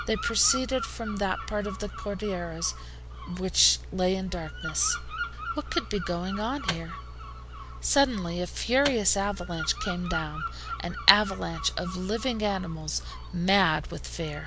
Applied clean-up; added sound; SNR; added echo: none; Bird vocalization, bird call, bird song + Microwave oven; 11 dB; none.